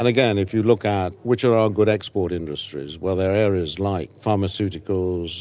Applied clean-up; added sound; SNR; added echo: none; none; none; none.